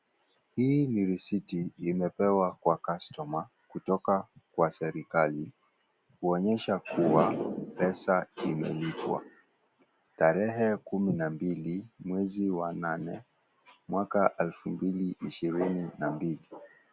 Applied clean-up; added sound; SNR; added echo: none; none; none; none.